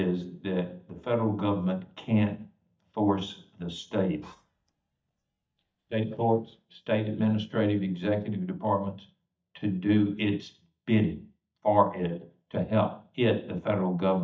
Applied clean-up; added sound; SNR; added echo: neural mask model DeepFilterNet 3.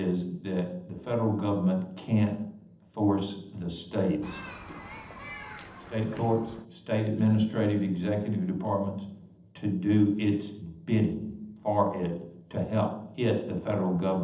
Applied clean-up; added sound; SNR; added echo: neural separator model SepFormer DNS4.